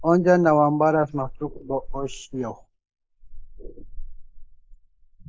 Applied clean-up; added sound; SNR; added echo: neural mask model Resemble Enhance denoiser.